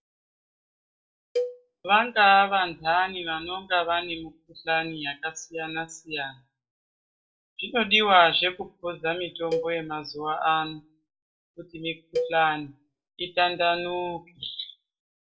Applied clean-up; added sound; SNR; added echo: none; Cowbell; 8 dB; reverberation time 0.2 s.